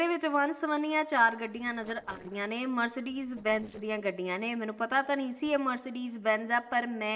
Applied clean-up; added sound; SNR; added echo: neural separator model SepFormer DNS4.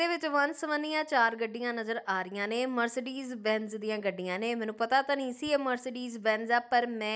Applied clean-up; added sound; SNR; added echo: none; none; none; none.